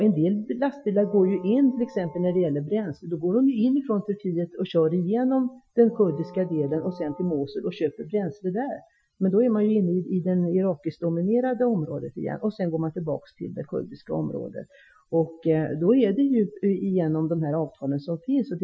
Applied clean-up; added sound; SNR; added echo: classical method Wiener filter.